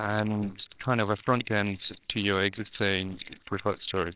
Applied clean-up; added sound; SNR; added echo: neural separator model SepFormer WHAMR!.